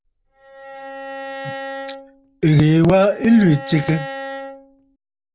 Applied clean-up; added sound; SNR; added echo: none; Bowed string instrument; 14 dB; none.